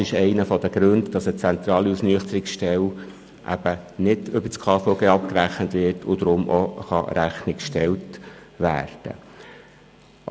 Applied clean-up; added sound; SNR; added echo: none; none; none; none.